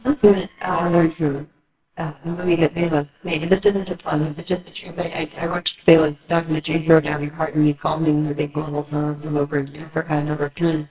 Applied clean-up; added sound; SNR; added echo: neural separator model SepFormer WHAMR!.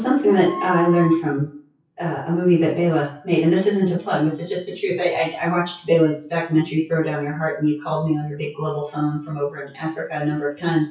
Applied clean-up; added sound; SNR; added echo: classical method WPE with log-MMSE.